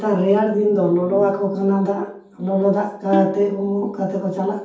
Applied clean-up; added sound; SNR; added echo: none; Plucked string instrument; 11 dB; reverberation time 0.6 s.